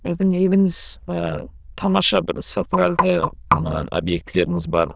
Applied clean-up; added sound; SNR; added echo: neural diffusion model UNIVERSE++.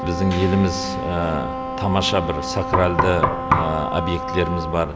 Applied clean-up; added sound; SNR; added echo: none; Wind instrument, woodwind instrument + Knock; 3 dB; none.